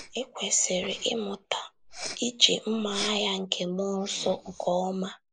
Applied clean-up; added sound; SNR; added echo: neural mask model Resemble Enhance denoiser.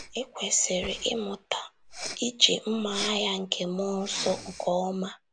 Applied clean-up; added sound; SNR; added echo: none; Respiratory sounds; 13 dB; none.